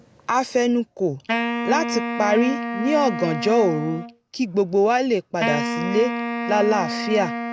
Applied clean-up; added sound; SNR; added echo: none; Wind instrument, woodwind instrument; 6 dB; none.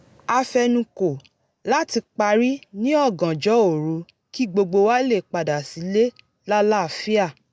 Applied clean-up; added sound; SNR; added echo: none; none; none; none.